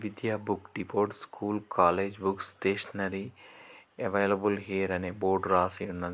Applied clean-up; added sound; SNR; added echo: none; none; none; none.